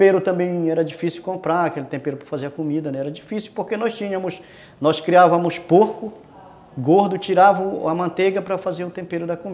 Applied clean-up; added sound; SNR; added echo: none; none; none; none.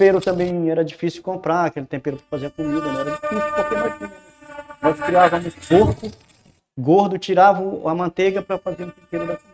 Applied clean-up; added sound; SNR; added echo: neural mask model RNNoise.